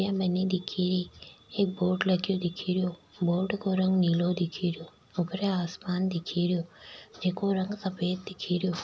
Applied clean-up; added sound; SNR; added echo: none; none; none; none.